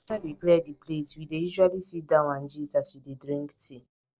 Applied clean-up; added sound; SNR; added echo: neural separator model SepFormer DNS4.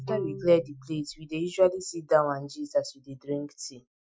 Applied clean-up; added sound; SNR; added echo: classical method Wiener filter.